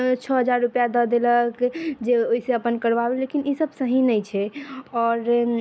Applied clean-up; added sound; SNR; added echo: none; none; none; none.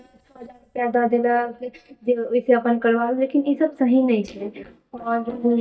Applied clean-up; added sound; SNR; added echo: neural mask model DeepFilterNet 3.